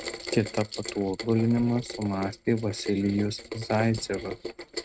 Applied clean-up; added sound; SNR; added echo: neural mask model RNNoise.